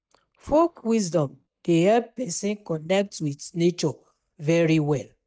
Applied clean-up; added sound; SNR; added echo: neural mask model DeepFilterNet 3.